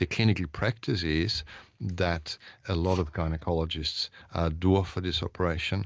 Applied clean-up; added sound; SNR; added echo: neural mask model DeepFilterNet 3.